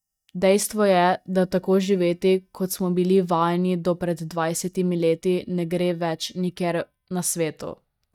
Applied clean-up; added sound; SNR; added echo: neural mask model DeepFilterNet 3.